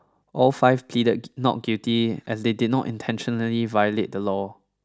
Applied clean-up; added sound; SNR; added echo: none; none; none; none.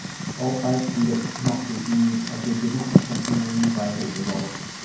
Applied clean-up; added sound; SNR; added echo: none; Fire; 2 dB; reverberation time 0.9 s.